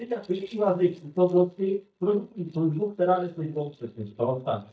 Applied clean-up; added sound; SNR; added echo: neural mask model DeepFilterNet 3.